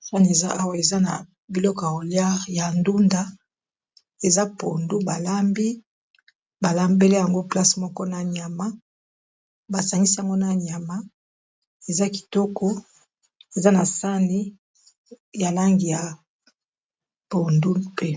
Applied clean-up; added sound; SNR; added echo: none; none; none; none.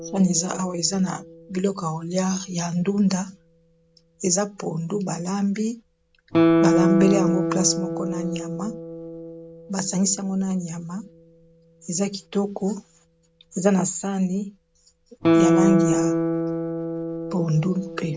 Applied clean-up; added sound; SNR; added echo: none; Guitar; 1 dB; none.